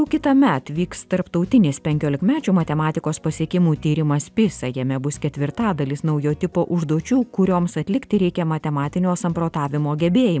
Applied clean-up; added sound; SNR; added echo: none; none; none; none.